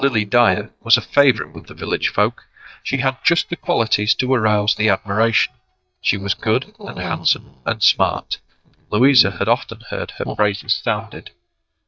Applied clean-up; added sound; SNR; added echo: neural mask model DeepFilterNet 3.